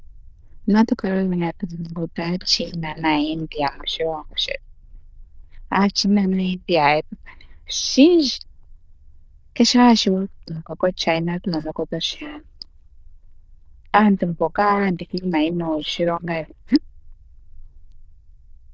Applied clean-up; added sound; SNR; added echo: neural diffusion model UNIVERSE++.